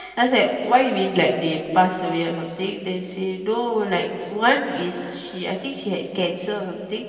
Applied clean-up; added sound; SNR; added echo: none; none; none; reverberation time 2.6 s.